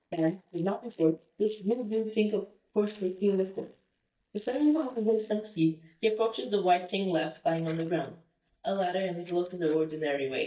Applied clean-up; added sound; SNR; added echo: neural mask model DeepFilterNet 3.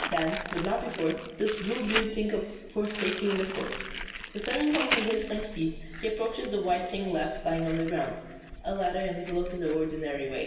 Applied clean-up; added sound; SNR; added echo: none; Crumpling, crinkling; 7 dB; reverberation time 1.4 s.